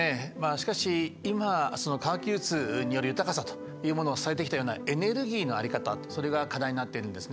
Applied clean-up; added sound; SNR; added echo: none; none; none; none.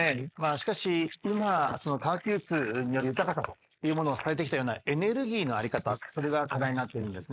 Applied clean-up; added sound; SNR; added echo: neural mask model Resemble Enhance denoiser.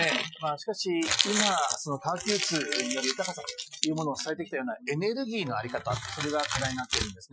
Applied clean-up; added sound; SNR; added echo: classical method Wiener filter.